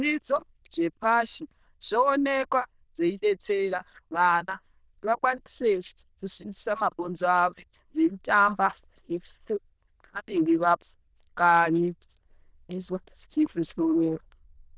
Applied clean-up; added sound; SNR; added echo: neural diffusion model UNIVERSE++.